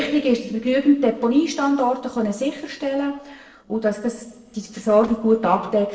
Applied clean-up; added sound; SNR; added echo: neural separator model SepFormer DNS4.